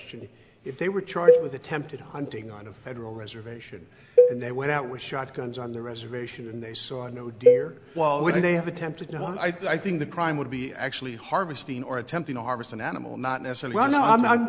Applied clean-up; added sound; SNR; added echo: none; Cowbell; -3 dB; none.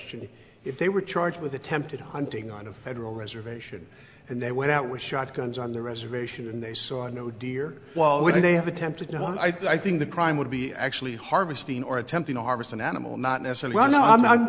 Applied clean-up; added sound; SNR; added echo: none; none; none; none.